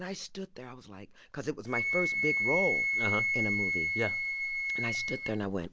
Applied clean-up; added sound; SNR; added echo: none; Wind instrument, woodwind instrument; -3 dB; none.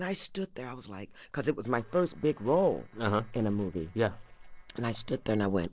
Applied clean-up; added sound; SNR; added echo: neural separator model SepFormer DNS4.